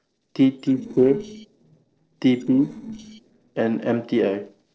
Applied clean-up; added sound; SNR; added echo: neural separator model SepFormer DNS4.